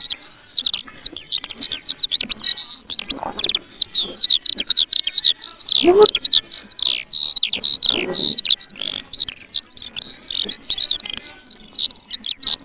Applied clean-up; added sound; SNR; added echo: neural separator model SepFormer WHAMR!.